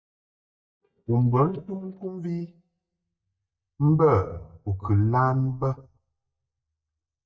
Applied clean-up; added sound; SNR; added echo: neural mask model DeepFilterNet 3.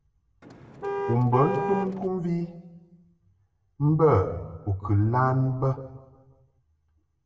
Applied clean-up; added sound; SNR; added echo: none; Car; 4 dB; reverberation time 1.0 s.